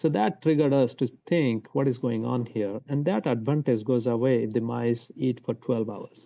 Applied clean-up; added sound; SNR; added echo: neural mask model Resemble Enhance denoiser.